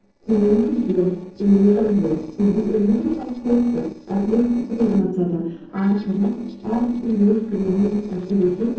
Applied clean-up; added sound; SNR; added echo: neural separator model SepFormer DNS4.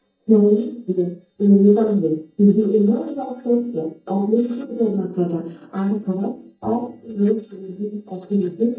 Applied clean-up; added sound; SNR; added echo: neural mask model DeepFilterNet 3.